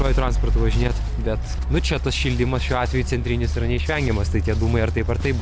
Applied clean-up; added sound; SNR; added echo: none; none; none; none.